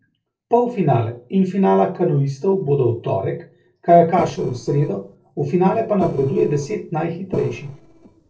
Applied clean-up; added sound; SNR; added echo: neural separator model SepFormer DNS4.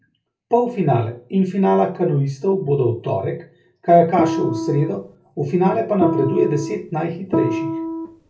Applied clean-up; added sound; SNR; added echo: none; Guitar; 4 dB; reverberation time 0.3 s.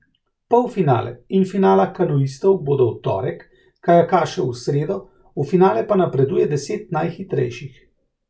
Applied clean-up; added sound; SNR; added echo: none; none; none; none.